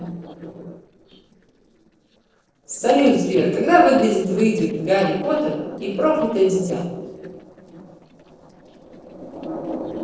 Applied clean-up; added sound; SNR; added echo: neural separator model SepFormer DNS4.